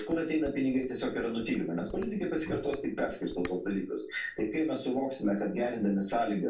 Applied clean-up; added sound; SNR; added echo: none; Dishes, pots, and pans; 19 dB; reverberation time 0.3 s.